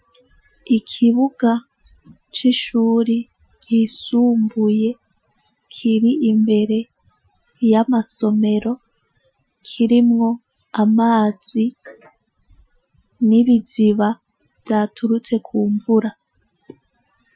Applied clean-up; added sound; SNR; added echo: classical method Wiener filter.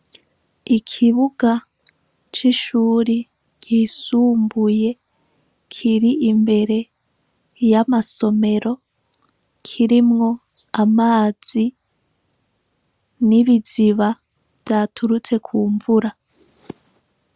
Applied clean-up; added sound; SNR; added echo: none; none; none; none.